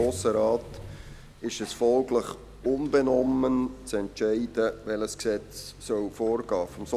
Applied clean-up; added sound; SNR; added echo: none; Accelerating, revving, vroom; 19 dB; none.